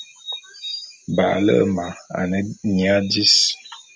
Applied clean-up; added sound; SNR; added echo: none; none; none; none.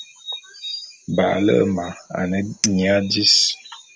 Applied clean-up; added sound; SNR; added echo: none; Chink, clink; 13 dB; none.